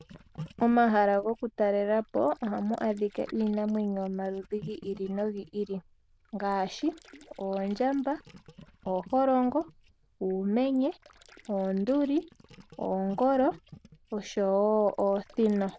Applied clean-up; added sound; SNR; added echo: neural diffusion model UNIVERSE++.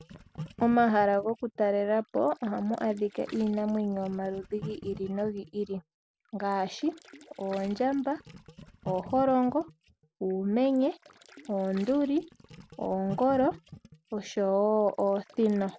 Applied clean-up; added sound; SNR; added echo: none; Gurgling; 19 dB; none.